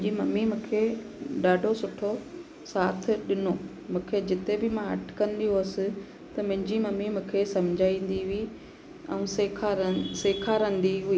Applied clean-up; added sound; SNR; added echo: none; none; none; none.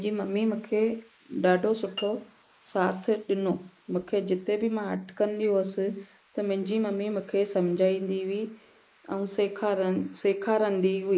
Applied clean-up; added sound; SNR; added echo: neural mask model Resemble Enhance denoiser.